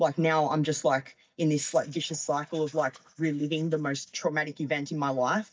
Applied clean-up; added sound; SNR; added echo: neural mask model DeepFilterNet 3.